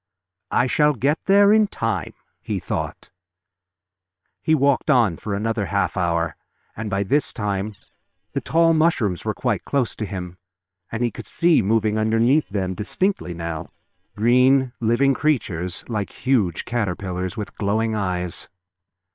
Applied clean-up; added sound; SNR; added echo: neural separator model SepFormer WHAM!.